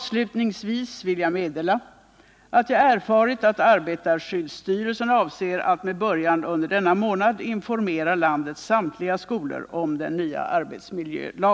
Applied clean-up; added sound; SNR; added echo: none; none; none; none.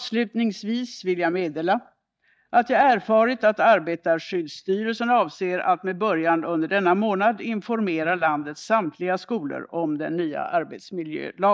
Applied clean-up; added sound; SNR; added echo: neural mask model DeepFilterNet 3.